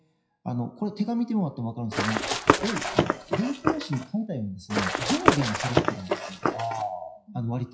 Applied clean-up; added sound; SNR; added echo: classical method WPE with log-MMSE.